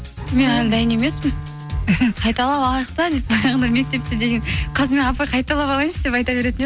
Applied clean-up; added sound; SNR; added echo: none; Bowed string instrument; 13 dB; none.